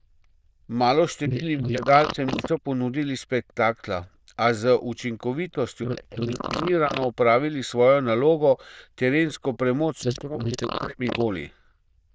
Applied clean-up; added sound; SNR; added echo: neural diffusion model UNIVERSE++.